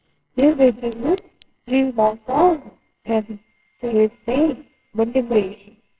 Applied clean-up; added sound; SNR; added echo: neural separator model SepFormer WHAMR!.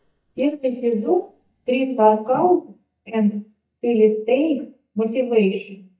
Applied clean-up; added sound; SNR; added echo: neural mask model DeepFilterNet 3.